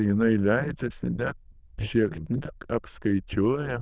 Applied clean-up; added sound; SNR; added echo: neural diffusion model UNIVERSE++.